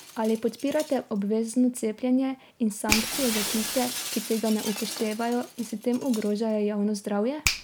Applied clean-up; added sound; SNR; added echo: none; Finger snapping + Shatter; 8 dB; none.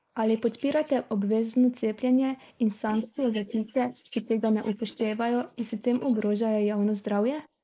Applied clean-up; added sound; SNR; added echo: neural mask model Resemble Enhance denoiser.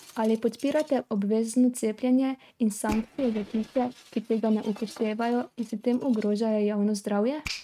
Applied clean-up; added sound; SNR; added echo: neural mask model RNNoise.